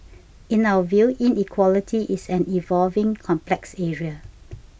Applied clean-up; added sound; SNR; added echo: none; none; none; none.